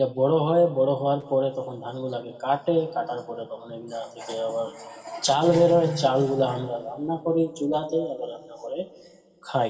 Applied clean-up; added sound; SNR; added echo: none; none; none; reverberation time 2.5 s.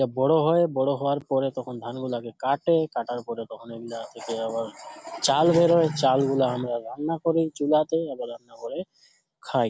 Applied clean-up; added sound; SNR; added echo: none; none; none; none.